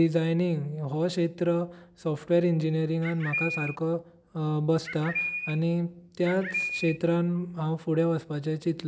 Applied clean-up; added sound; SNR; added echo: none; Bird; 5 dB; none.